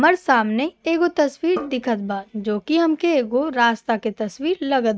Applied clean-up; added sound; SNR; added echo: neural mask model RNNoise.